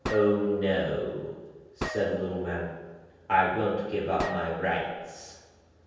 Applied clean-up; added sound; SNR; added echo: none; Gunshot, gunfire; 11 dB; reverberation time 1.2 s.